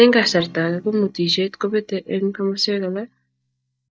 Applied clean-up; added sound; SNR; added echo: neural mask model DeepFilterNet 3.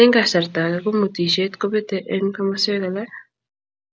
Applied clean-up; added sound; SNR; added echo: none; none; none; none.